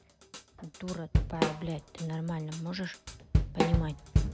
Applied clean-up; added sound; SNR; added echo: none; Drum / Drum kit; -5 dB; none.